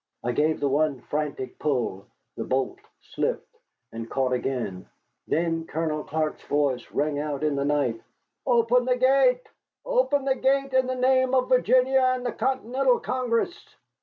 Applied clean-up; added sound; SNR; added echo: none; none; none; none.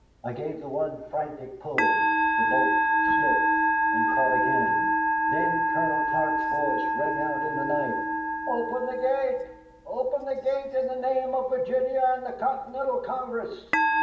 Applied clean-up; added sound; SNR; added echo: none; Musical instrument; -3 dB; reverberation time 1.0 s.